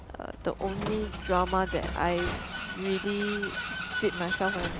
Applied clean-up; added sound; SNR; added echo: none; Vehicle; 4 dB; none.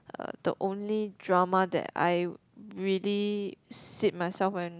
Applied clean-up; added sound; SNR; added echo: none; none; none; none.